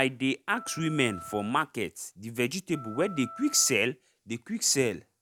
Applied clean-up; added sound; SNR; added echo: none; Wind instrument, woodwind instrument; 17 dB; none.